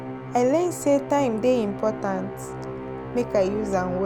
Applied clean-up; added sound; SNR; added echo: none; Musical instrument; 9 dB; none.